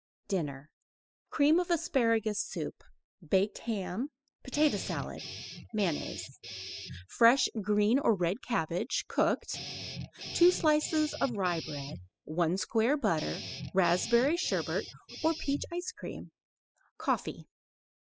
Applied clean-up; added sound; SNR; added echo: classical method spectral subtraction.